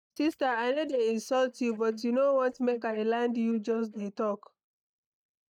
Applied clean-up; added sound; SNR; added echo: neural mask model DeepFilterNet 3.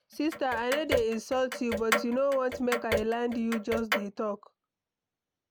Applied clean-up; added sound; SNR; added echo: none; Clock; 3 dB; none.